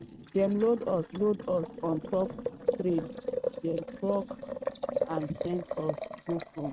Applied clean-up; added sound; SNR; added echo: neural mask model RNNoise.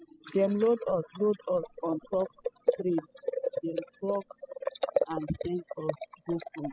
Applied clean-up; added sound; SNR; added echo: classical method spectral subtraction.